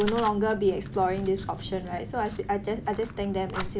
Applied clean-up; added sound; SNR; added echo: none; Fire; 14 dB; none.